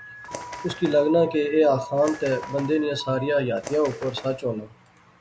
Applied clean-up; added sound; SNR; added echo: none; Alarm + Bird; 15 dB; none.